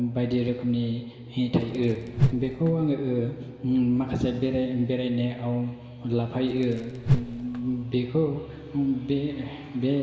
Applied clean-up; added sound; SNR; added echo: none; Whoosh, swoosh, swish; 2 dB; reverberation time 2.9 s.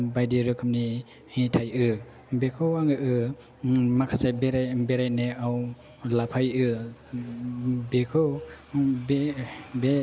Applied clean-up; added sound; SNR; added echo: none; none; none; none.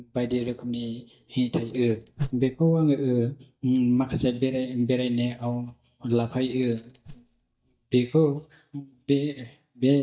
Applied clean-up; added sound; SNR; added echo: neural mask model DeepFilterNet 3.